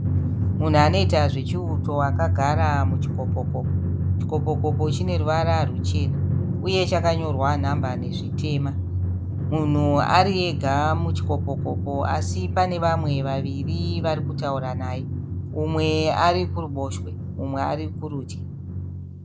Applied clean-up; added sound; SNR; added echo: none; Drum; -1 dB; none.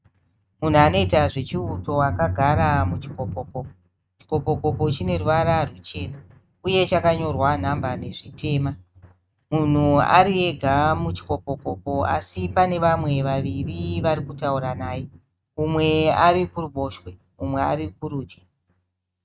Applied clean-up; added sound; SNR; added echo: neural mask model RNNoise.